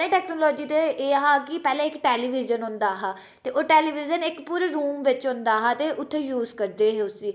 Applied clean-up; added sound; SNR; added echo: none; none; none; none.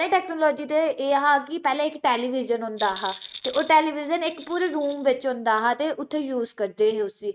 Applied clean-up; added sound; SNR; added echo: neural mask model RNNoise.